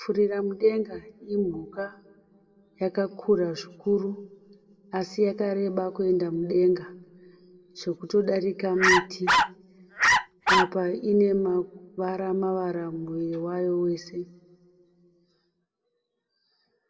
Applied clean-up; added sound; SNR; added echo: none; Bark; -4 dB; reverberation time 0.7 s.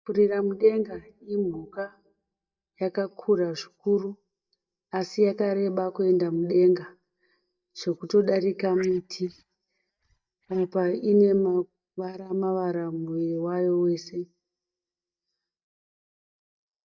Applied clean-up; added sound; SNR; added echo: neural mask model DeepFilterNet 3.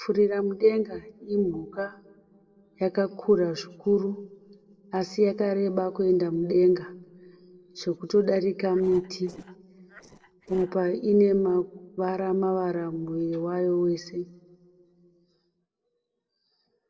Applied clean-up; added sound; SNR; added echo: neural separator model SepFormer DNS4.